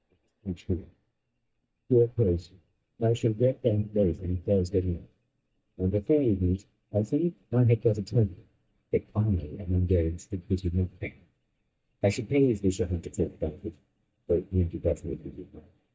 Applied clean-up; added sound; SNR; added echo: neural mask model DeepFilterNet 3.